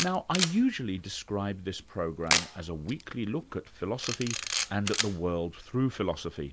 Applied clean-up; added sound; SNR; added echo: none; Camera; 4 dB; none.